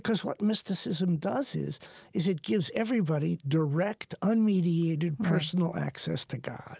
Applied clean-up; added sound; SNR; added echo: none; none; none; none.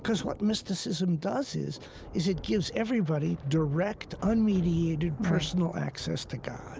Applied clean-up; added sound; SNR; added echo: none; Thunder; 15 dB; none.